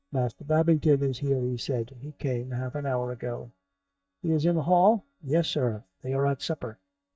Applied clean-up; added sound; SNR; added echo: neural mask model DeepFilterNet 3.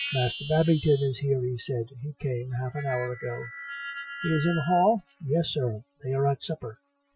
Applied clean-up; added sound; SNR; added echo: classical method Wiener filter.